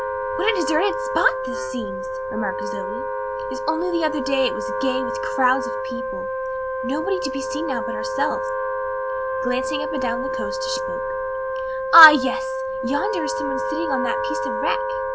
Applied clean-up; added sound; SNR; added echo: none; Wind instrument, woodwind instrument; 1 dB; none.